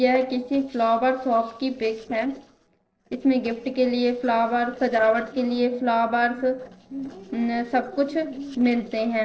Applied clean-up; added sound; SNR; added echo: neural separator model SepFormer DNS4.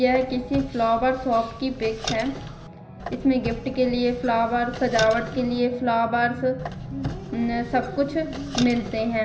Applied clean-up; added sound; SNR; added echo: none; Squeak; 12 dB; reverberation time 0.5 s.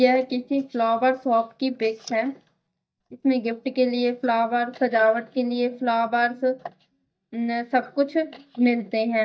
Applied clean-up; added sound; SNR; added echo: neural mask model DeepFilterNet 3.